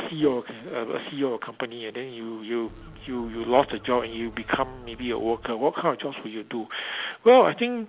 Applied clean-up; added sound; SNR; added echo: none; Gull, seagull; 20 dB; none.